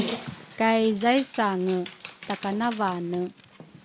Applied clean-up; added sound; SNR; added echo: none; Dog; 11 dB; none.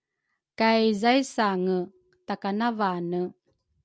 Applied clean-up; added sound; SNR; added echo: none; none; none; none.